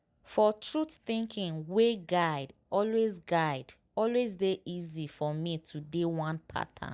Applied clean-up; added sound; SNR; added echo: none; none; none; none.